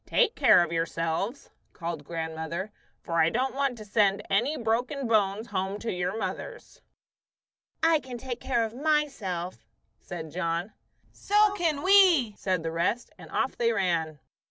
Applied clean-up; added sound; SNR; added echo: none; none; none; none.